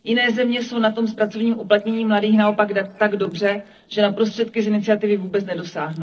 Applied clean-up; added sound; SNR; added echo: neural separator model SepFormer DNS4.